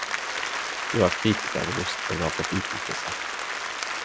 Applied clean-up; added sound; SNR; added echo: none; Applause; 0 dB; none.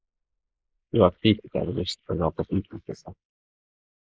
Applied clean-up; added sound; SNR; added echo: neural mask model Resemble Enhance denoiser.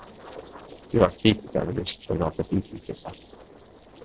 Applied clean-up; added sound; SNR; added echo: neural separator model SepFormer DNS4.